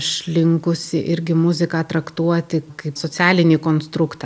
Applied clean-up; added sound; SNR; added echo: none; none; none; none.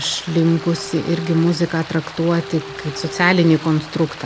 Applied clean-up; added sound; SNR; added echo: none; Stream + Bowed string instrument; 14 dB; none.